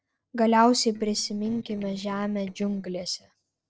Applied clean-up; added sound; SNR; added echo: neural separator model SepFormer DNS4.